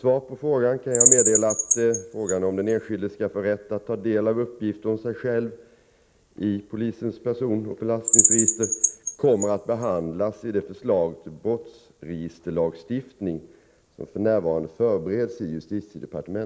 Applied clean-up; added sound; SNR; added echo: none; Bird vocalization, bird call, bird song; -3 dB; none.